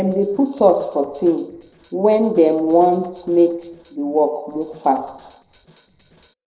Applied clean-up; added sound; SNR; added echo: neural separator model SepFormer DNS4.